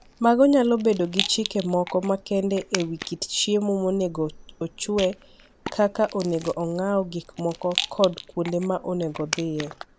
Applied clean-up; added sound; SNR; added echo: none; Rattle; 12 dB; none.